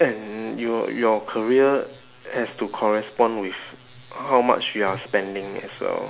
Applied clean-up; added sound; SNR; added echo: none; none; none; none.